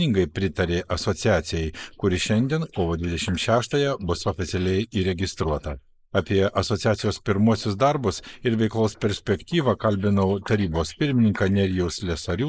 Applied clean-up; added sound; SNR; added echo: neural mask model Resemble Enhance denoiser.